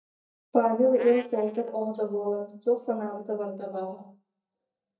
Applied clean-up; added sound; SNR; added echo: neural mask model DeepFilterNet 3.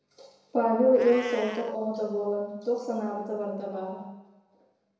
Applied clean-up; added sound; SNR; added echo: none; Meow; 19 dB; reverberation time 1.0 s.